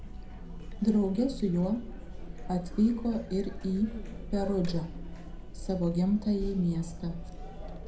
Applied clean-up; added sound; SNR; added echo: none; Chatter; 8 dB; reverberation time 0.4 s.